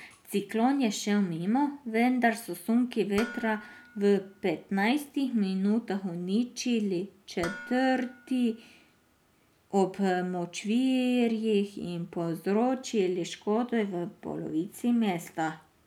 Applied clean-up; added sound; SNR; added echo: none; Dishes, pots, and pans; 17 dB; none.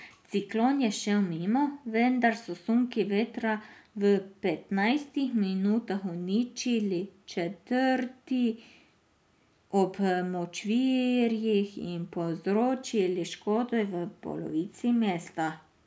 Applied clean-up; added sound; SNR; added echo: none; none; none; none.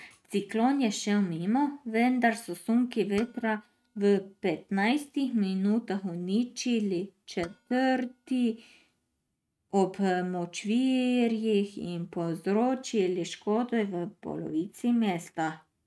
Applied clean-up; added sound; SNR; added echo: neural mask model RNNoise.